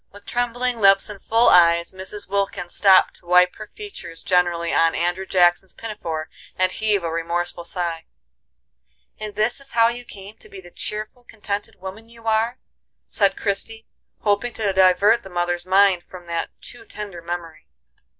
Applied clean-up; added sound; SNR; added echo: none; none; none; none.